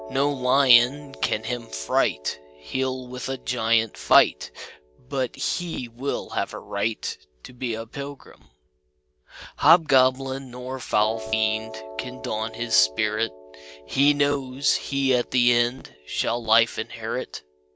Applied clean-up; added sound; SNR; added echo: none; Piano; 18 dB; none.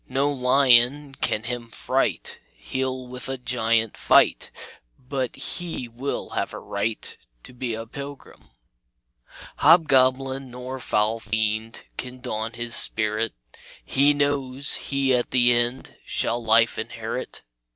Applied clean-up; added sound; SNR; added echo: none; none; none; none.